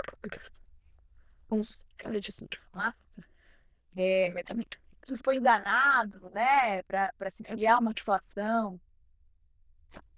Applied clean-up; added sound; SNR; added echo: neural diffusion model UNIVERSE++.